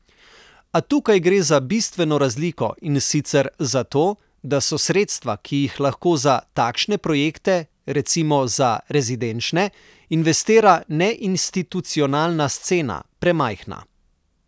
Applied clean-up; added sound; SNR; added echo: none; none; none; none.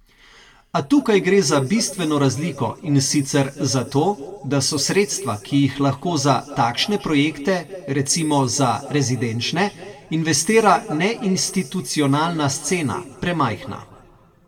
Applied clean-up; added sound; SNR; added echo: none; none; none; reverberation time 1.3 s.